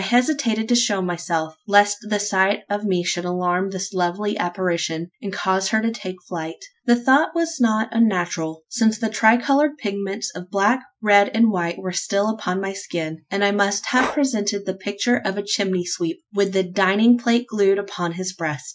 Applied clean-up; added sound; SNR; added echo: classical method Wiener filter.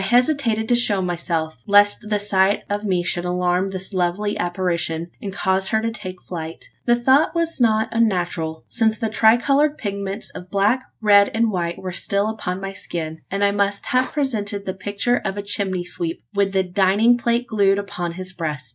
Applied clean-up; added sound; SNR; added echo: neural mask model DeepFilterNet 3.